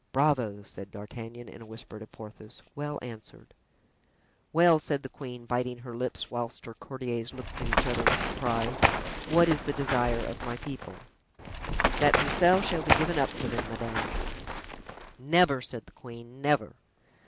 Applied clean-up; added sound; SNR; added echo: none; Run; -1 dB; none.